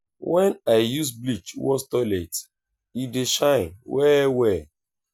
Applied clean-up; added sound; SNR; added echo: none; none; none; none.